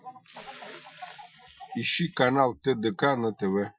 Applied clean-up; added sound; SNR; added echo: classical method Wiener filter.